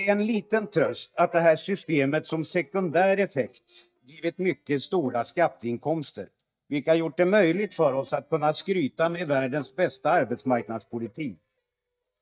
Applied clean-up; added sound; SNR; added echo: neural mask model DeepFilterNet 3.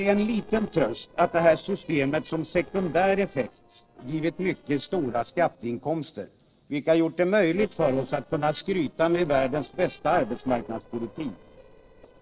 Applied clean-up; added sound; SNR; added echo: neural separator model SepFormer DNS4.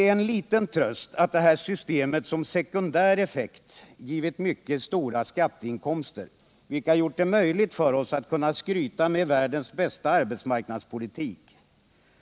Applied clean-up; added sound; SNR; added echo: none; none; none; none.